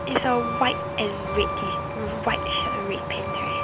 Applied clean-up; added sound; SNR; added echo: none; Truck; 1 dB; none.